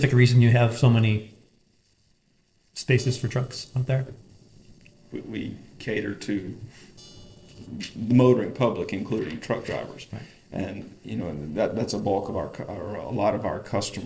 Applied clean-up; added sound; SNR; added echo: neural separator model SepFormer DNS4.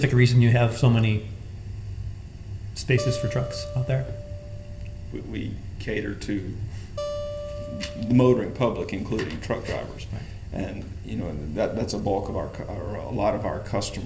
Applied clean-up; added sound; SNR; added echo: none; Acoustic guitar; 13 dB; reverberation time 1.4 s.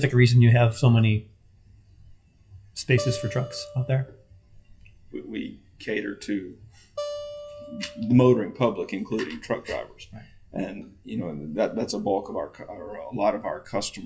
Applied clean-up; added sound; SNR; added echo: classical method WPE with log-MMSE.